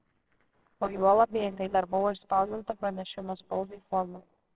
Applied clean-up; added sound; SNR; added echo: neural separator model SepFormer WHAMR!.